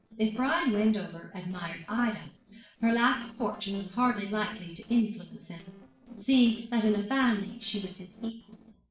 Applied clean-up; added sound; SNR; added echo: neural separator model SepFormer DNS4.